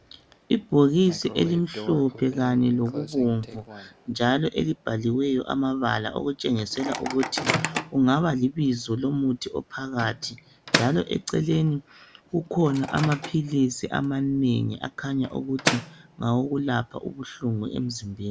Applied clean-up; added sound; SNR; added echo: none; Microwave oven; 11 dB; none.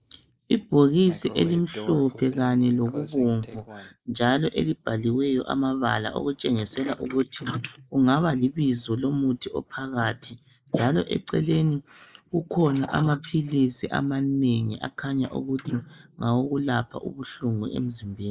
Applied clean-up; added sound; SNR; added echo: neural mask model Resemble Enhance denoiser.